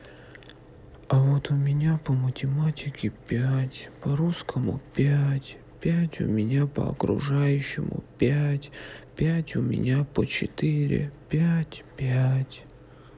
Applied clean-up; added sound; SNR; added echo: none; none; none; none.